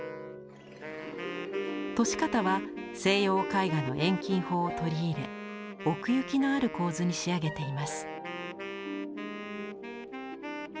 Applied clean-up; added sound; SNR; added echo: none; Wind instrument, woodwind instrument; 10 dB; none.